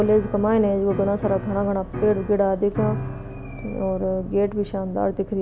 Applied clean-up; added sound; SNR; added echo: none; Piano; 11 dB; none.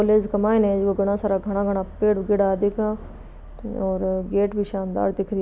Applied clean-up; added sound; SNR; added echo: none; none; none; none.